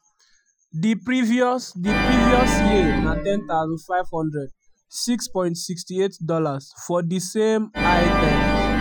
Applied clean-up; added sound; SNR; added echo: classical method Wiener filter.